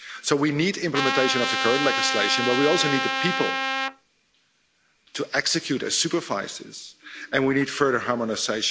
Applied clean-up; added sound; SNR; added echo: none; Trumpet; 0 dB; none.